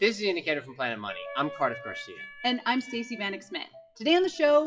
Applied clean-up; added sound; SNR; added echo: classical method WPE with log-MMSE.